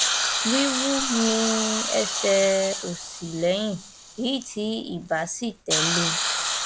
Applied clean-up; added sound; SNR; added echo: none; Hiss; -2 dB; none.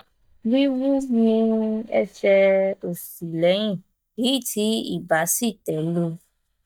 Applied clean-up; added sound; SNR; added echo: neural mask model DeepFilterNet 3.